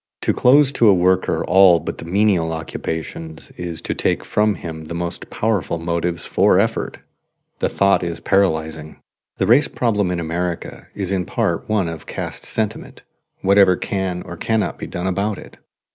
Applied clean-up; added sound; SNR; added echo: none; none; none; none.